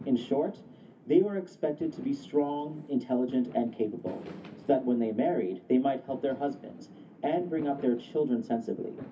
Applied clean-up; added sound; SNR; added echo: none; Fireworks; 17 dB; reverberation time 0.3 s.